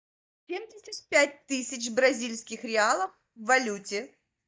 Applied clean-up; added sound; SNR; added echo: neural mask model DeepFilterNet 3.